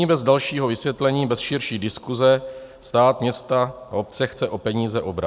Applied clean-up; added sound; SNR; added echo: none; none; none; none.